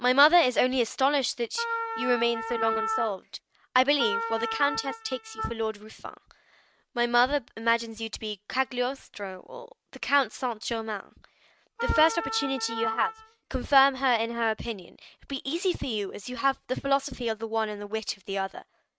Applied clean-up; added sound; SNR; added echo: neural mask model RNNoise.